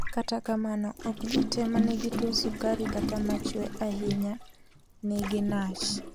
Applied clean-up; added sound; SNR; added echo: none; Gurgling; 3 dB; none.